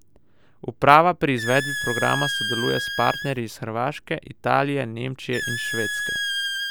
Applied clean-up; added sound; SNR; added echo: none; Squeak; 6 dB; none.